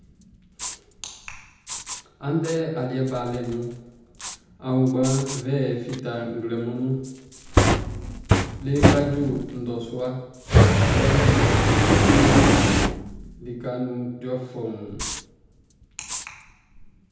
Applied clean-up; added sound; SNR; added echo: none; Fire; -5 dB; reverberation time 0.9 s.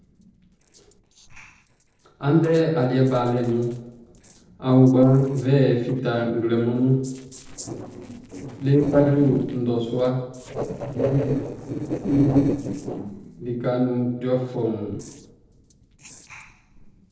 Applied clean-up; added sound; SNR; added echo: neural separator model SepFormer DNS4.